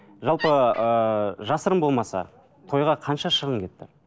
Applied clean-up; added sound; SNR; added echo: none; Wood; 12 dB; none.